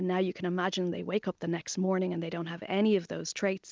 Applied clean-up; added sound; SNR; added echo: none; none; none; none.